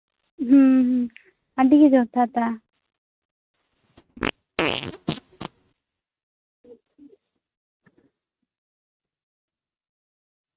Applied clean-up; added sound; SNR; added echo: neural mask model RNNoise.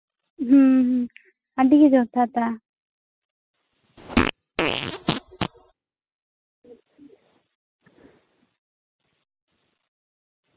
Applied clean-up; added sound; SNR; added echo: classical method spectral subtraction.